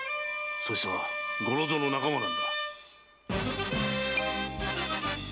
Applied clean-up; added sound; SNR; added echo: none; none; none; none.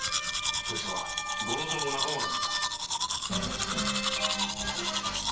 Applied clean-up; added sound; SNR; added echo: none; Domestic sounds, home sounds; -2 dB; reverberation time 0.2 s.